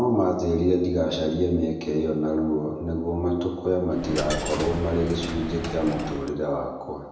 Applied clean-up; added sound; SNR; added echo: none; Coin (dropping); 8 dB; reverberation time 0.9 s.